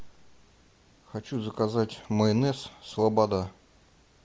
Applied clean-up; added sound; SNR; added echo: none; none; none; none.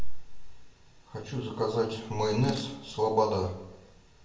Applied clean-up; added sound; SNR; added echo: none; Mechanisms; 19 dB; reverberation time 0.6 s.